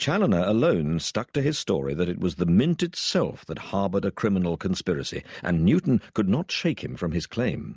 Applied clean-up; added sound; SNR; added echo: none; none; none; none.